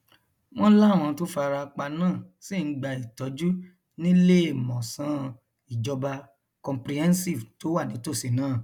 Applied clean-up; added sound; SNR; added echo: none; none; none; none.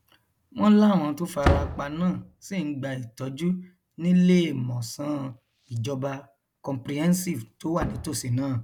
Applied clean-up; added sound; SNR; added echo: none; Slam; 10 dB; none.